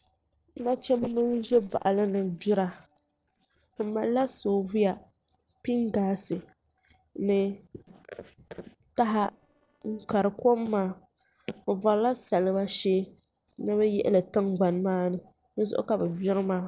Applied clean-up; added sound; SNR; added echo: neural separator model SepFormer DNS4.